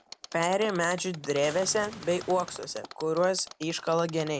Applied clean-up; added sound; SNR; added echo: none; Boom + Mechanisms; 17 dB; none.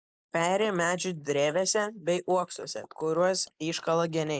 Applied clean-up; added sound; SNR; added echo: neural mask model Resemble Enhance denoiser.